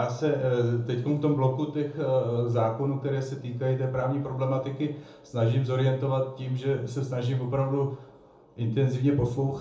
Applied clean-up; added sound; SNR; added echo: none; none; none; reverberation time 0.9 s.